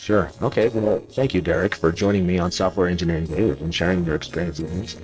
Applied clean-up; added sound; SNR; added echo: neural separator model SepFormer DNS4.